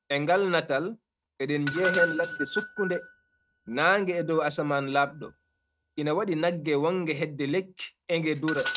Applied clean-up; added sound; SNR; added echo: neural mask model RNNoise.